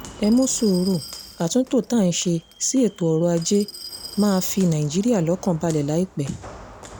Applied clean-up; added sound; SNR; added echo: none; Walk, footsteps + Glass; 18 dB; none.